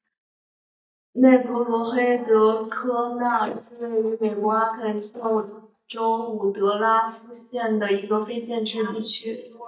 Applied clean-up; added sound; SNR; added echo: neural mask model DeepFilterNet 3.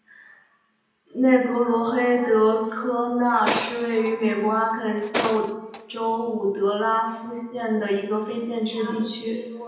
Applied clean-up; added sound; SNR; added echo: none; Tools; 8 dB; reverberation time 0.9 s.